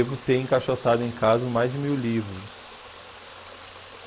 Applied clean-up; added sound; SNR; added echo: none; Water; 18 dB; none.